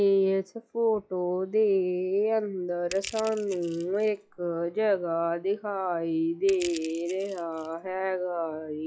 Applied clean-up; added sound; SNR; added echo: classical method log-MMSE.